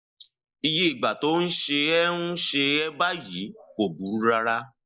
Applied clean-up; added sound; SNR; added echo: neural mask model Resemble Enhance denoiser.